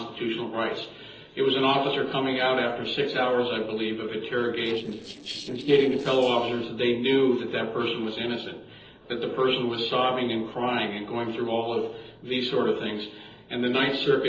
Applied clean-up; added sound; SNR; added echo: neural separator model SepFormer DNS4.